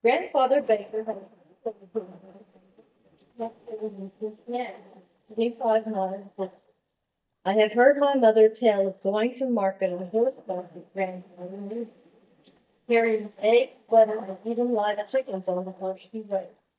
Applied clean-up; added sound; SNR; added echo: neural mask model DeepFilterNet 3.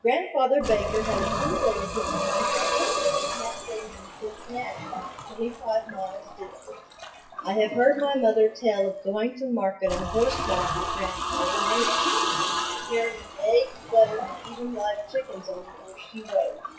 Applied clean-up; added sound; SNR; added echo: classical method WPE with log-MMSE.